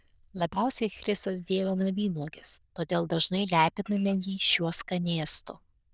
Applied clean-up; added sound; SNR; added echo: neural diffusion model UNIVERSE++.